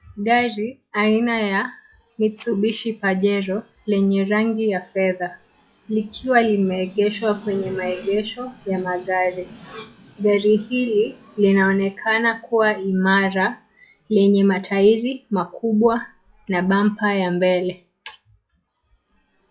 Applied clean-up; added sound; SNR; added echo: classical method log-MMSE.